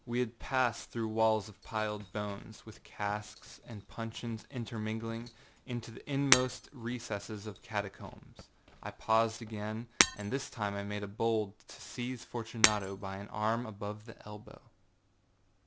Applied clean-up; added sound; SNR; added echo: none; Shatter; 0 dB; none.